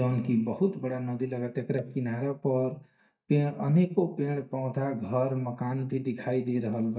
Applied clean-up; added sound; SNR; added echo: neural mask model DeepFilterNet 3.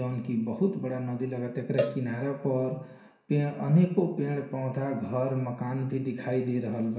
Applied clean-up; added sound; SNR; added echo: none; Cowbell; 8 dB; reverberation time 0.7 s.